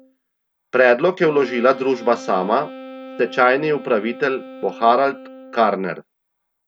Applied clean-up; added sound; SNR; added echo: none; Wind instrument, woodwind instrument; 17 dB; none.